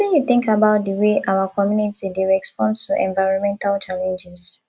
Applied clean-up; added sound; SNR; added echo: none; none; none; none.